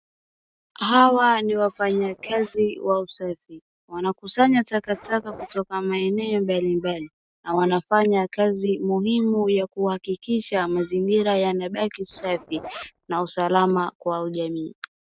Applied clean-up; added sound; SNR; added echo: neural mask model RNNoise.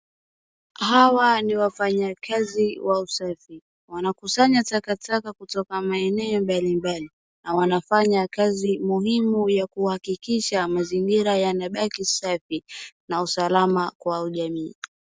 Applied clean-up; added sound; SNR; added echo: none; none; none; none.